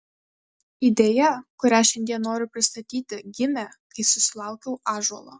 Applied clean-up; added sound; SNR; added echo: none; none; none; none.